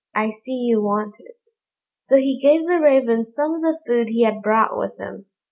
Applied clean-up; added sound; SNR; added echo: none; none; none; none.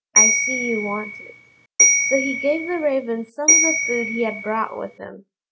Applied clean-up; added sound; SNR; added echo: none; Bell; -5 dB; none.